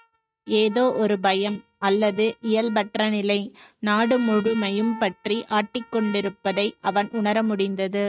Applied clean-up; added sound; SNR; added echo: neural mask model RNNoise.